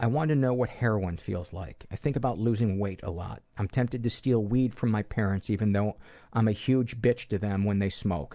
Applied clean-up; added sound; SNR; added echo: none; none; none; none.